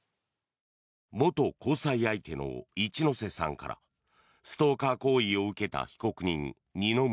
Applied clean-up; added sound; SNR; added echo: none; none; none; none.